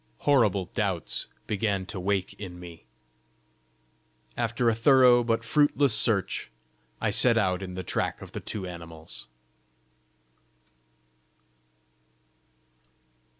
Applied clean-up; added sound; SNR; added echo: none; none; none; none.